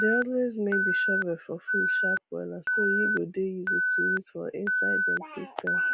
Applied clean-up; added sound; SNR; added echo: none; Alarm; -3 dB; none.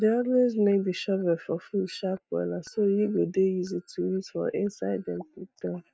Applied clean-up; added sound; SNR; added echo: neural mask model DeepFilterNet 3.